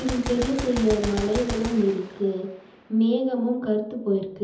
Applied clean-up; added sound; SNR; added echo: none; Gunshot, gunfire; 10 dB; reverberation time 1.2 s.